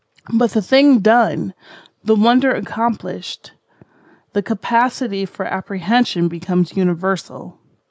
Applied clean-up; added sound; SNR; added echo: none; none; none; none.